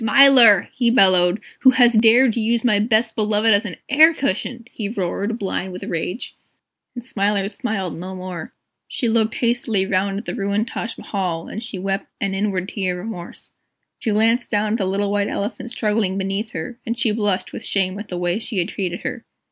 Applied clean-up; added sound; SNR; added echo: none; none; none; none.